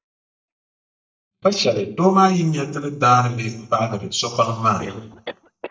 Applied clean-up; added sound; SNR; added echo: neural mask model DeepFilterNet 3.